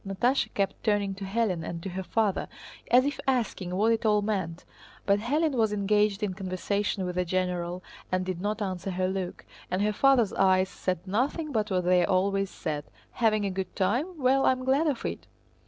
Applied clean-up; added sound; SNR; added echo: none; none; none; none.